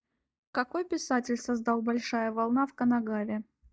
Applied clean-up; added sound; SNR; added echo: neural mask model DeepFilterNet 3.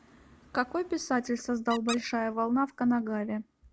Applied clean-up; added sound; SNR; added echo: none; Squeak; 15 dB; none.